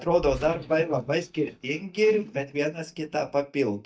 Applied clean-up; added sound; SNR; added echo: neural mask model DeepFilterNet 3.